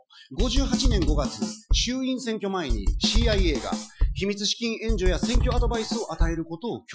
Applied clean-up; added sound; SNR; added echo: classical method Wiener filter.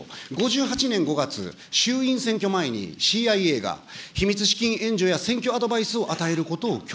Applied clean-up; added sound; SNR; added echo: none; none; none; none.